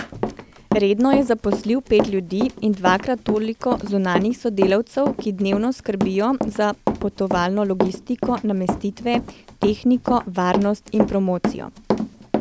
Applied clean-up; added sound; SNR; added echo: none; Run; 5 dB; none.